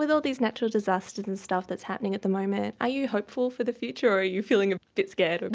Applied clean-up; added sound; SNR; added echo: none; none; none; none.